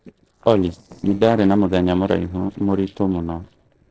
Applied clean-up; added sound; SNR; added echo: neural separator model SepFormer DNS4.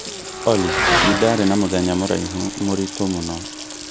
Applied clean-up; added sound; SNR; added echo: none; Water tap, faucet + Motorcycle / Accelerating, revving, vroom; 3 dB; none.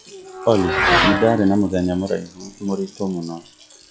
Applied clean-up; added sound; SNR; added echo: classical method log-MMSE.